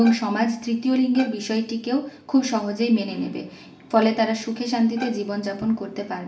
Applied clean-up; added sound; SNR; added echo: none; Bowed string instrument; 18 dB; reverberation time 0.5 s.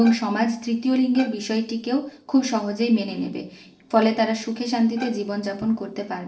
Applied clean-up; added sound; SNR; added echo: neural separator model SepFormer DNS4.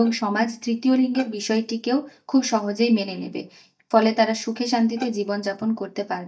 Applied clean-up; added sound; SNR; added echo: neural mask model DeepFilterNet 3.